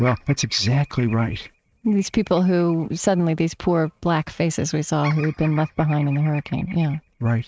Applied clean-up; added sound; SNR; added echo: neural mask model RNNoise.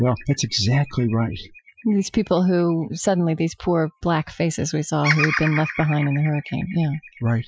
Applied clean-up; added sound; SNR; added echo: classical method Wiener filter.